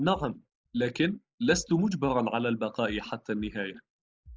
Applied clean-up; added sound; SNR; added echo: neural mask model DeepFilterNet 3.